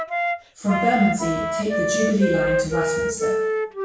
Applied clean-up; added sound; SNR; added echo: none; Wind instrument, woodwind instrument; 0 dB; reverberation time 0.6 s.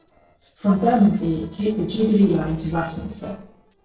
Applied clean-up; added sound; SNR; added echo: neural separator model SepFormer DNS4.